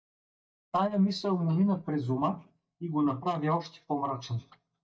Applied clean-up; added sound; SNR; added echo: neural mask model DeepFilterNet 3.